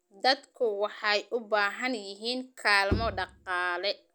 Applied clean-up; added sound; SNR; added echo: none; Bowed string instrument; 6 dB; none.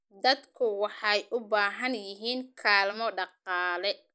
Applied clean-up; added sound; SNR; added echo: neural mask model Resemble Enhance denoiser.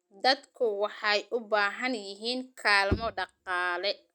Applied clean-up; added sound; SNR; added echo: neural mask model RNNoise.